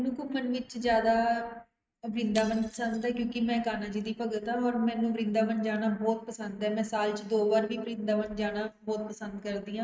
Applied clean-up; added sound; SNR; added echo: neural mask model RNNoise.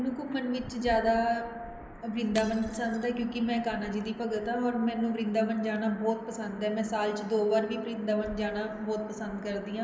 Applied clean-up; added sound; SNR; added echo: none; Shatter / Crushing; 19 dB; none.